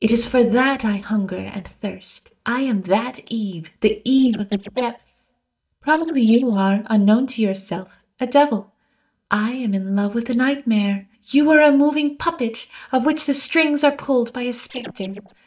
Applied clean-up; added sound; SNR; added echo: neural mask model DeepFilterNet 3.